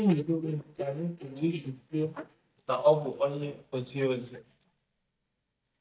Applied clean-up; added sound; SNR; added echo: neural mask model DeepFilterNet 3.